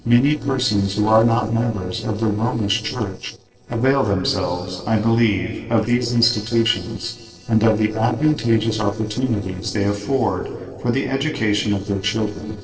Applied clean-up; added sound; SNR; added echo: neural separator model SepFormer DNS4.